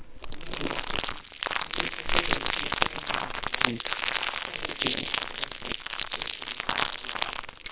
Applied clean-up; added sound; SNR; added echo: neural separator model SepFormer WHAMR!.